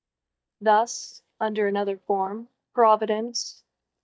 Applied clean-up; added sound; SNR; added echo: neural mask model DeepFilterNet 3.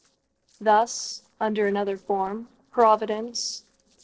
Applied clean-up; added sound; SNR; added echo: neural separator model SepFormer DNS4.